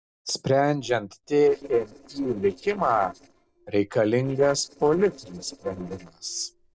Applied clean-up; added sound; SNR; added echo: neural separator model SepFormer DNS4.